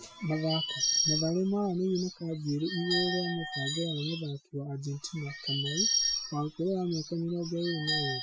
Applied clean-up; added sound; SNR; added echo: classical method Wiener filter.